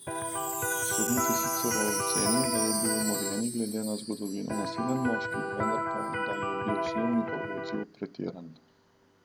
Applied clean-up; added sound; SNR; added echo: none; Wind chime + Electric guitar; -2 dB; none.